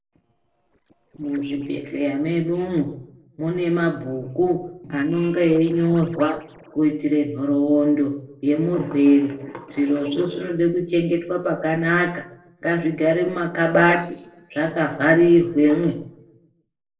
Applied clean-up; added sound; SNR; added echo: neural separator model SepFormer DNS4.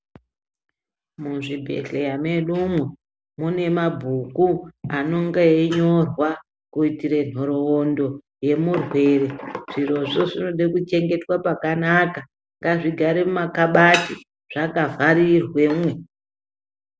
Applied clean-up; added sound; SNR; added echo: none; none; none; none.